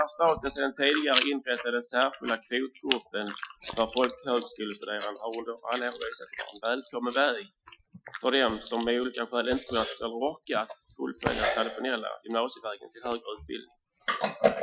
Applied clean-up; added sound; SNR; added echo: classical method Wiener filter.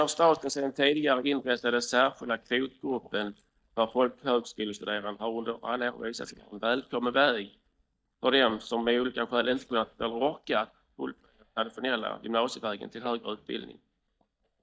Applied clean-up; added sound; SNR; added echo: neural mask model DeepFilterNet 3.